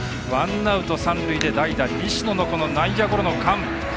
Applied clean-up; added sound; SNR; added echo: none; none; none; none.